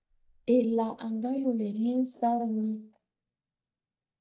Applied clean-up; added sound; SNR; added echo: neural mask model DeepFilterNet 3.